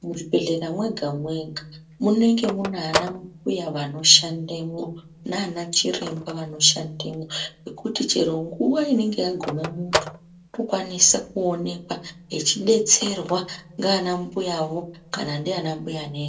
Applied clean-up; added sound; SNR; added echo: none; Telephone; 13 dB; reverberation time 0.2 s.